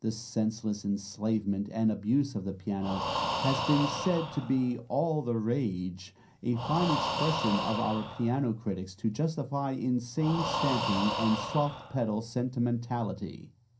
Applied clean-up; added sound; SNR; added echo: none; Breathing; 5 dB; reverberation time 0.3 s.